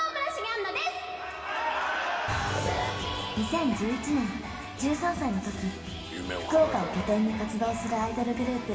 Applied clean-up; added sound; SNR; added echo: none; none; none; reverberation time 2.5 s.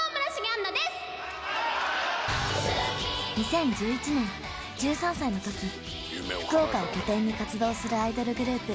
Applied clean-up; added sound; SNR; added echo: none; none; none; none.